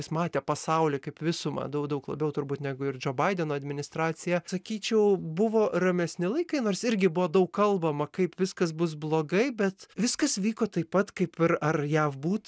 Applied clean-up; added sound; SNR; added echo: none; none; none; none.